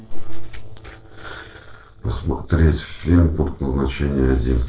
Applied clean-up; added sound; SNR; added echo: neural separator model SepFormer DNS4.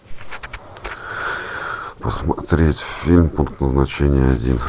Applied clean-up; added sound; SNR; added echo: none; none; none; none.